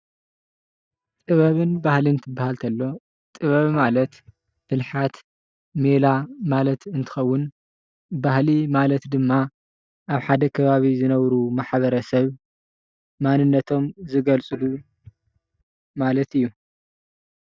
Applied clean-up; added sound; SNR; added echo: neural mask model DeepFilterNet 3.